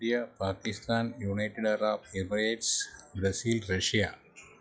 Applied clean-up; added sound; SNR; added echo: classical method log-MMSE.